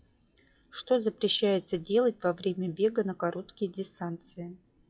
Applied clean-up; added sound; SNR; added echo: classical method WPE with log-MMSE.